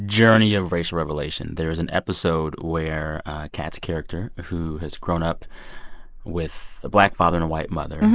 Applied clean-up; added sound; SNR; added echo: neural mask model Resemble Enhance denoiser.